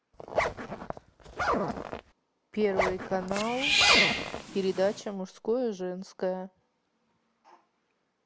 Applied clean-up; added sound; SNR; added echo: none; Zipper (clothing) + Cat; -5 dB; none.